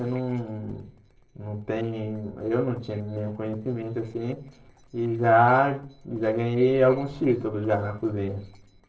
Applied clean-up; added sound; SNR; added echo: neural separator model SepFormer DNS4.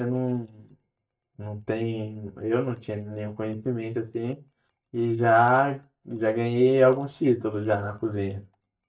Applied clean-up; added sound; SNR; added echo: neural mask model DeepFilterNet 3.